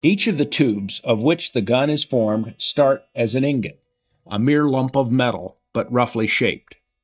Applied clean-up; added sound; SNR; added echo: neural mask model DeepFilterNet 3.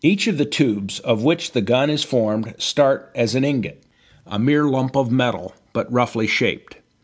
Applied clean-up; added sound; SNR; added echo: none; none; none; none.